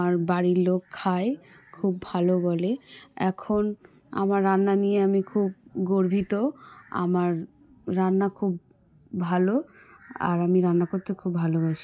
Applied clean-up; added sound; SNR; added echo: none; none; none; none.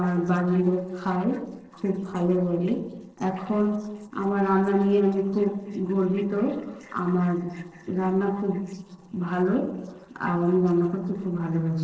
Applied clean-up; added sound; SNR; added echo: neural separator model SepFormer DNS4.